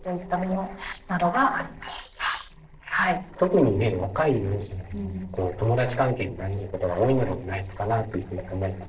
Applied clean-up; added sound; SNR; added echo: neural separator model SepFormer DNS4.